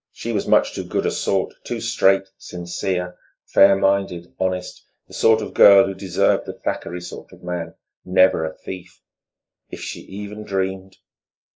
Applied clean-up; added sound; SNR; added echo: neural mask model Resemble Enhance denoiser.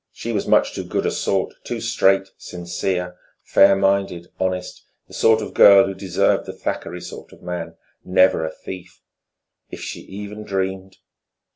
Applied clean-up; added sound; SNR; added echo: none; none; none; none.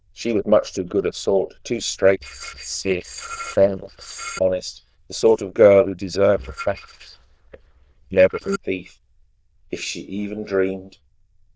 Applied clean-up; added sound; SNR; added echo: neural diffusion model UNIVERSE++.